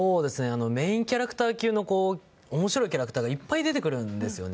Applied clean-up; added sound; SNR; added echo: none; none; none; none.